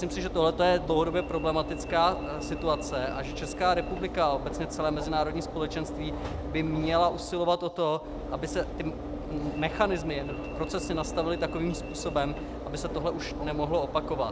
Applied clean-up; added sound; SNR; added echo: none; Alarm / Engine / Train; 6 dB; none.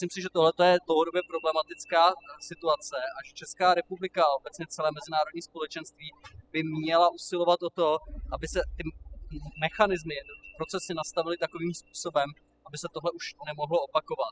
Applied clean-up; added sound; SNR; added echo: classical method spectral subtraction.